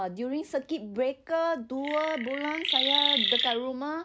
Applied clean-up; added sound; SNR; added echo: none; Chirp, tweet; -2 dB; none.